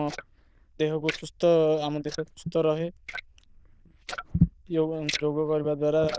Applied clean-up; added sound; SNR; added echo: neural diffusion model UNIVERSE++.